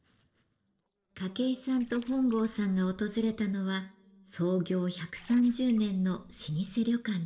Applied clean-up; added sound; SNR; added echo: neural separator model SepFormer DNS4.